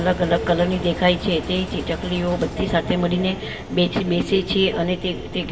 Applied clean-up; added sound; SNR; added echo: none; Engine; 11 dB; reverberation time 1.7 s.